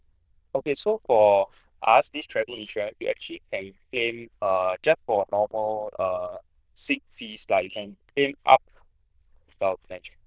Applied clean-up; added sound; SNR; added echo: neural diffusion model UNIVERSE++.